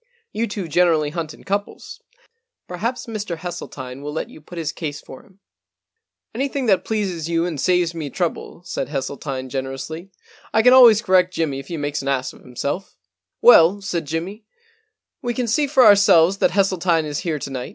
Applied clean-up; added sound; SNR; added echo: none; none; none; none.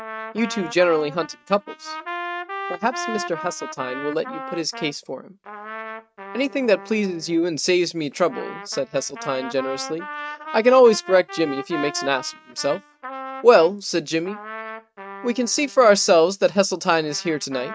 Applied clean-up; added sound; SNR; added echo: neural mask model RNNoise.